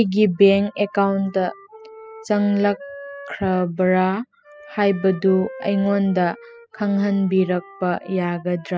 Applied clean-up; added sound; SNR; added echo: classical method spectral subtraction.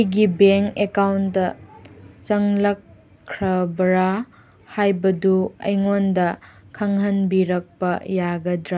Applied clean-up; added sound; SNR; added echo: none; none; none; none.